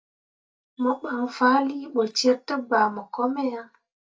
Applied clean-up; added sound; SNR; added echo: neural mask model DeepFilterNet 3.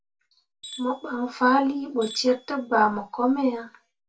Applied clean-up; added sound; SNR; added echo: none; Tools; 18 dB; reverberation time 0.2 s.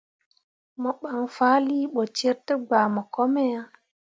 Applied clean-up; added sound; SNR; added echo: none; none; none; none.